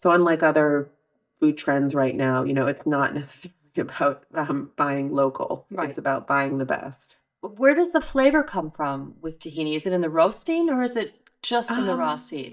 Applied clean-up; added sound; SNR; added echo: neural mask model DeepFilterNet 3.